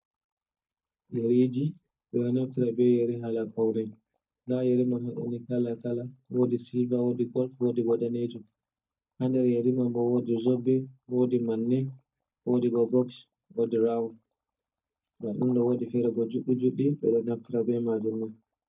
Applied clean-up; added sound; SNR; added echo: neural mask model DeepFilterNet 3.